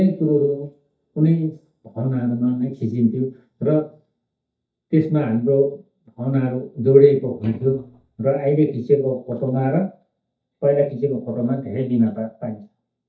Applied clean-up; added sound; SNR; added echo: neural mask model DeepFilterNet 3.